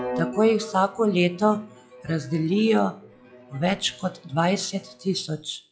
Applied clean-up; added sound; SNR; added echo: classical method log-MMSE.